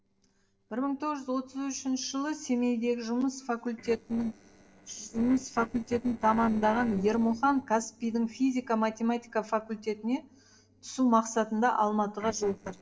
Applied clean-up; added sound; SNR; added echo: neural separator model SepFormer DNS4.